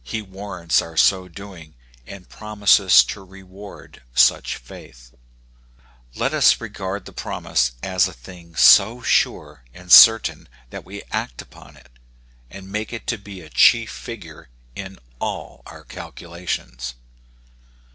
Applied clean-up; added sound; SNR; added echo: none; none; none; none.